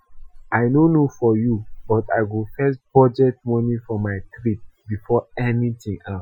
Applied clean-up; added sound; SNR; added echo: classical method Wiener filter.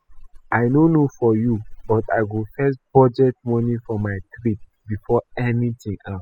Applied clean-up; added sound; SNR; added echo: classical method spectral subtraction.